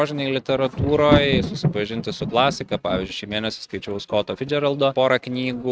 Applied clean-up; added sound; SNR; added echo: neural mask model RNNoise.